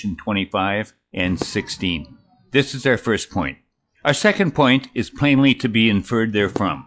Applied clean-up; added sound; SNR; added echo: classical method log-MMSE.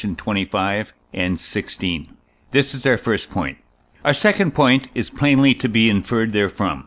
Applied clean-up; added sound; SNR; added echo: none; none; none; none.